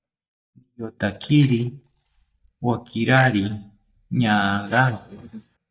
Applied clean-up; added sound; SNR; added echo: neural mask model DeepFilterNet 3.